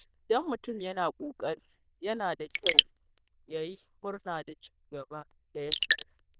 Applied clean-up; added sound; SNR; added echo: neural diffusion model UNIVERSE++.